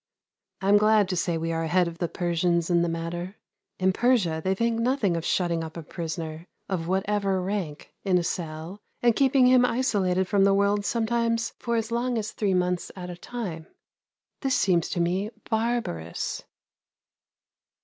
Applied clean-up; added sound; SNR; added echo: none; none; none; none.